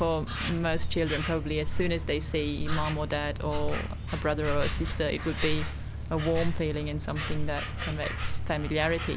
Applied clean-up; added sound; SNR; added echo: none; Insect; 1 dB; none.